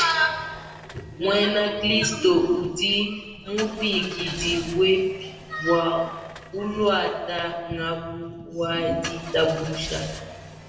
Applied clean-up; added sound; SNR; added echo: none; Engine starting / Car; 16 dB; reverberation time 1.2 s.